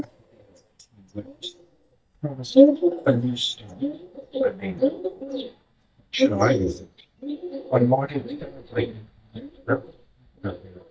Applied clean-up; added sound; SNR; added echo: neural mask model DeepFilterNet 3.